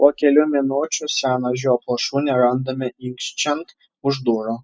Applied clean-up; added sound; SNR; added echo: neural mask model Resemble Enhance denoiser.